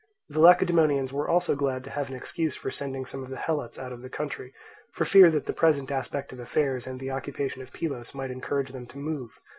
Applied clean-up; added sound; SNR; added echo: none; none; none; none.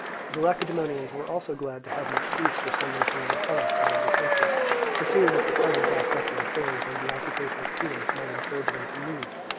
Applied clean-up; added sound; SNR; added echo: none; Applause / Crowd / Cheering; -5 dB; none.